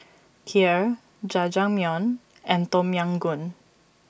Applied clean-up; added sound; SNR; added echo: none; none; none; none.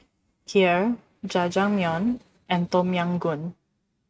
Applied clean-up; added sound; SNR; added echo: neural mask model RNNoise.